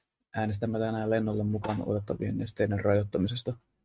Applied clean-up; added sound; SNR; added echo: neural mask model RNNoise.